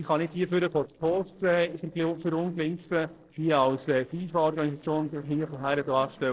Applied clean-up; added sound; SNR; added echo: neural separator model SepFormer DNS4.